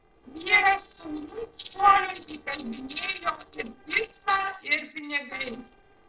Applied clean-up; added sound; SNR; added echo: neural separator model SepFormer DNS4.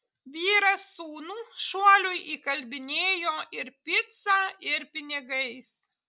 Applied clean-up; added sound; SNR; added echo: none; none; none; none.